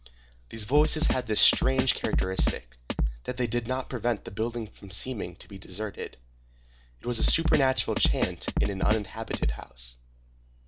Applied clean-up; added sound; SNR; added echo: none; Drum kit; 0 dB; none.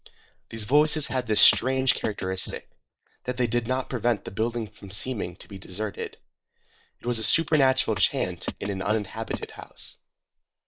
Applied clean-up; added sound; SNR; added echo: neural mask model Resemble Enhance denoiser.